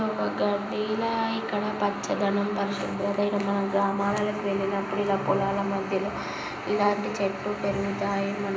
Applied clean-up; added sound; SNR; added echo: none; none; none; reverberation time 0.5 s.